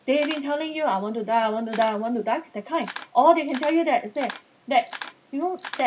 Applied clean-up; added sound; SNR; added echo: none; Camera; 17 dB; reverberation time 0.4 s.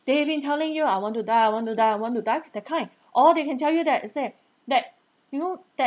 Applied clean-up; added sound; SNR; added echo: none; none; none; none.